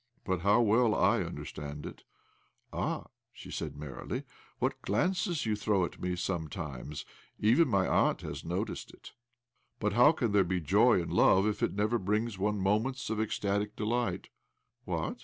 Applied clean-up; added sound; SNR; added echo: none; none; none; none.